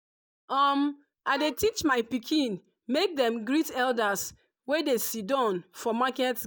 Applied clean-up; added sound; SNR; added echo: neural mask model DeepFilterNet 3.